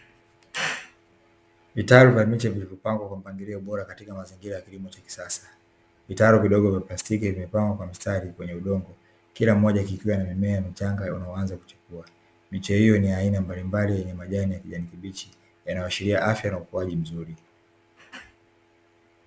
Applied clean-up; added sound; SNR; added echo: none; none; none; none.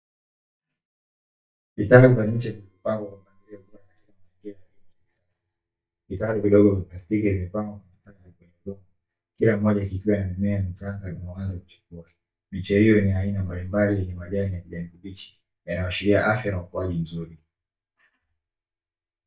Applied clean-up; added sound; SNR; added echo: neural mask model DeepFilterNet 3.